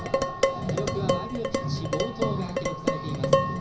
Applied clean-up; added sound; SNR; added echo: none; Dishes, pots, and pans; -3 dB; reverberation time 0.5 s.